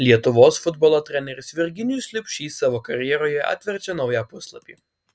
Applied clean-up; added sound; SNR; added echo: none; none; none; none.